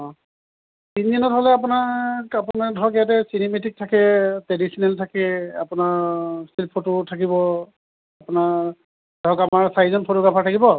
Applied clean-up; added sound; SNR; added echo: none; none; none; none.